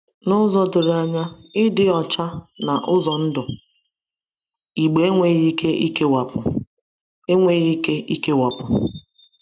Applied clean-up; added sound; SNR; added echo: neural mask model RNNoise.